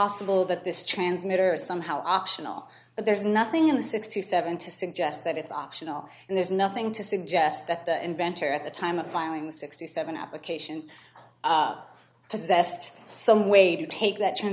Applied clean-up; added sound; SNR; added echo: none; none; none; none.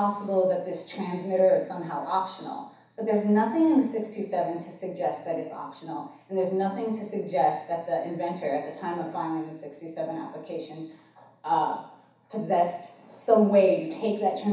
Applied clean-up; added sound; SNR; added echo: none; none; none; reverberation time 0.7 s.